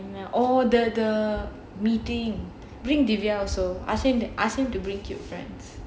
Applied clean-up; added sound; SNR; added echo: none; none; none; none.